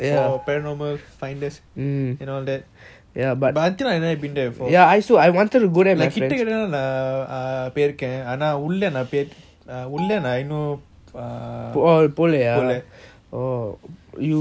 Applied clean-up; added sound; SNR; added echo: none; Marimba, xylophone; 17 dB; none.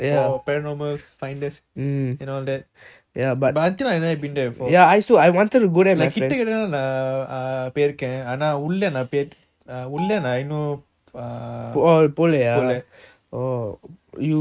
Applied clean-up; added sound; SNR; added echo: neural mask model RNNoise.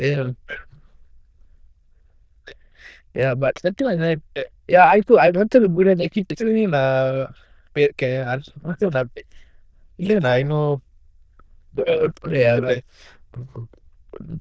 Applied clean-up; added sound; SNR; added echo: neural diffusion model UNIVERSE++.